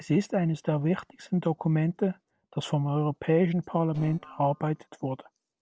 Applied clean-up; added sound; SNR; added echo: neural separator model SepFormer DNS4.